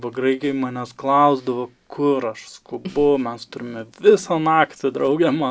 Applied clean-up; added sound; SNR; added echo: none; none; none; none.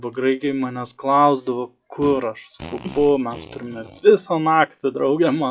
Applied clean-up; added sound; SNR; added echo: classical method log-MMSE.